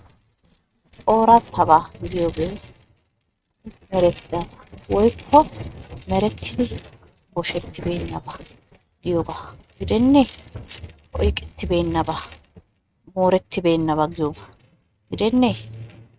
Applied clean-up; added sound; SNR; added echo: neural mask model RNNoise.